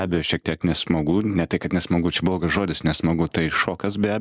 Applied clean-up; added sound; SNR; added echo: neural mask model Resemble Enhance denoiser.